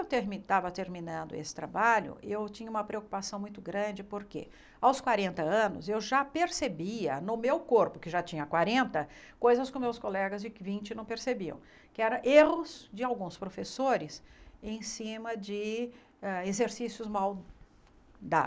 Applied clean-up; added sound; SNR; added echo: none; none; none; none.